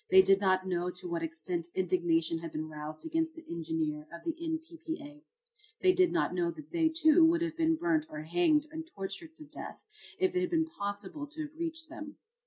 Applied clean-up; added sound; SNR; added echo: none; none; none; none.